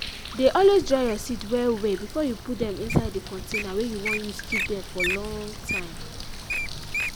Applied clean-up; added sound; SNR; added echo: none; Bird + Wild animals; 6 dB; none.